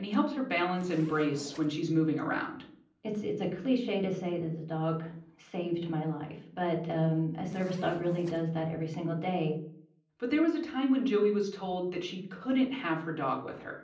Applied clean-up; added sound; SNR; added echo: none; Zipper (clothing); 19 dB; reverberation time 0.6 s.